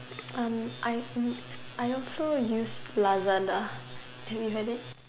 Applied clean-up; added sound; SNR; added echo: none; none; none; none.